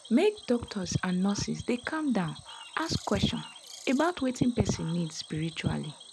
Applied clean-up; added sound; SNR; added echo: none; Bird + Cricket / Frog; 18 dB; none.